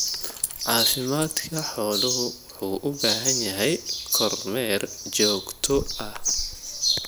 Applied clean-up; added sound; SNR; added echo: none; Keys jangling; 14 dB; none.